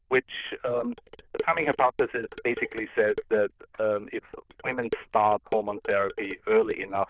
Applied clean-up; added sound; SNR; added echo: neural diffusion model UNIVERSE++.